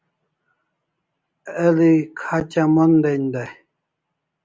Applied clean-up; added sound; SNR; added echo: none; none; none; none.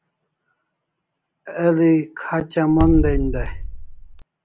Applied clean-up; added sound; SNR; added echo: none; Bass drum; 1 dB; none.